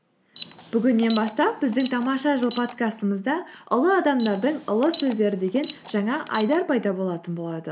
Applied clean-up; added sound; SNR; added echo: none; Alarm; 5 dB; none.